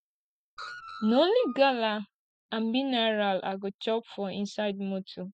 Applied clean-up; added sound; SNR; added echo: none; Screech; 15 dB; none.